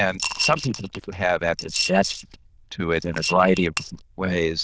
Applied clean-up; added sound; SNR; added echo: neural diffusion model UNIVERSE++.